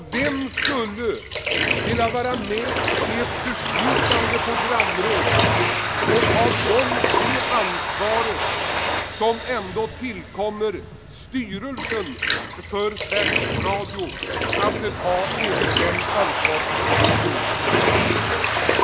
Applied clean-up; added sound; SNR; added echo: none; Bathtub (filling or washing) + Domestic sounds, home sounds; -4 dB; none.